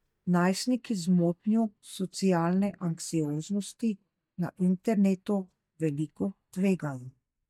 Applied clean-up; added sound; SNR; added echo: neural mask model DeepFilterNet 3.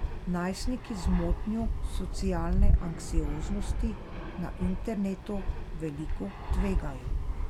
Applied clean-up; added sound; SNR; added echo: none; Fixed-wing aircraft, airplane; -5 dB; none.